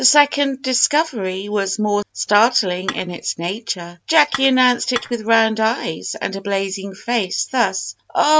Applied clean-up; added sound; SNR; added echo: none; Dishes, pots, and pans / Chink, clink; 11 dB; none.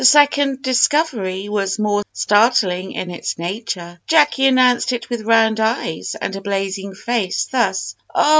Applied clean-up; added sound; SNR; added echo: none; none; none; none.